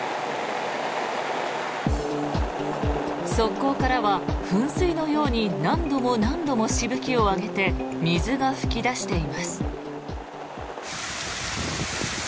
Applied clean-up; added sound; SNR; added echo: none; none; none; none.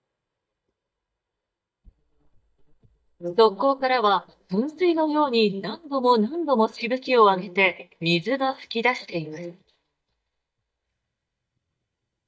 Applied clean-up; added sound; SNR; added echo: neural mask model DeepFilterNet 3.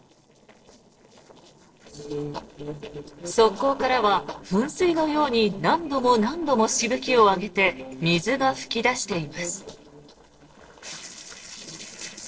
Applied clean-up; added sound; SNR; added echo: neural separator model SepFormer DNS4.